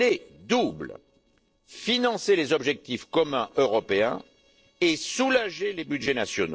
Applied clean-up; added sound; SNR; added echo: neural separator model SepFormer DNS4.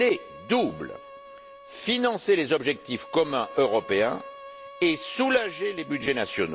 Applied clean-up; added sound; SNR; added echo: none; Bowed string instrument; 18 dB; none.